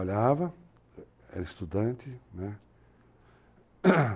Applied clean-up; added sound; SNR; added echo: none; none; none; none.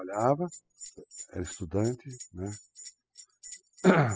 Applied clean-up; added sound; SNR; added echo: classical method spectral subtraction.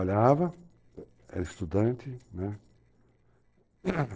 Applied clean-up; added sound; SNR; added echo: neural separator model SepFormer DNS4.